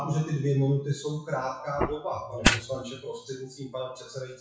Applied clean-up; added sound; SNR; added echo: classical method WPE with log-MMSE.